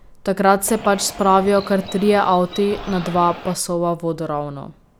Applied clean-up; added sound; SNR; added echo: none; Bird; 15 dB; none.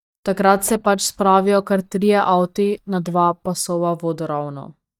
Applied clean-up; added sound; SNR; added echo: neural mask model DeepFilterNet 3.